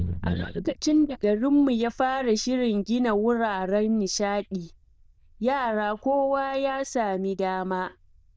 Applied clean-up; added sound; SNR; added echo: neural diffusion model UNIVERSE++.